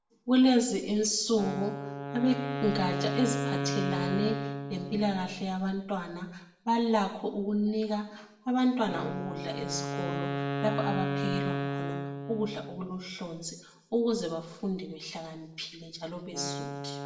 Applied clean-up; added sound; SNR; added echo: none; Wind instrument, woodwind instrument; 5 dB; reverberation time 0.6 s.